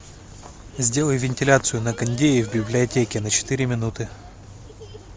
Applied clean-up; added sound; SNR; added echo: none; Siren; 19 dB; none.